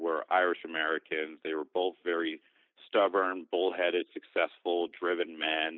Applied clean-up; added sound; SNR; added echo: neural mask model Resemble Enhance denoiser.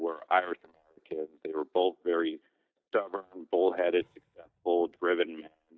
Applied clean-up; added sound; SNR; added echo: neural mask model DeepFilterNet 3.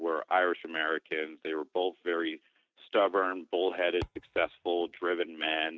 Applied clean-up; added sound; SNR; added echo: neural mask model RNNoise.